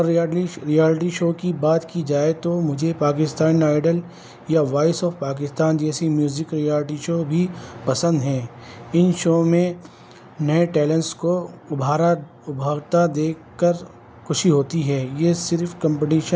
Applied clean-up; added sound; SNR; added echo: none; none; none; none.